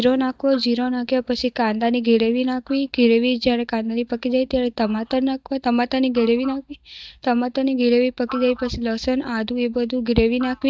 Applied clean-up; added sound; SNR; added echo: neural mask model DeepFilterNet 3.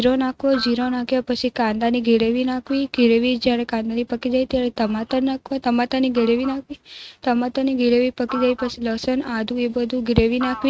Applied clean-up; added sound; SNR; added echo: neural mask model RNNoise.